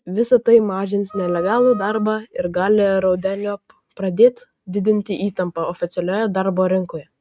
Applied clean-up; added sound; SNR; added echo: neural mask model RNNoise.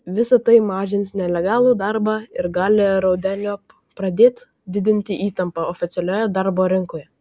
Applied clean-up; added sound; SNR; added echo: none; none; none; none.